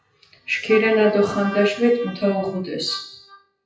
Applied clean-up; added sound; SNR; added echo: classical method WPE with log-MMSE.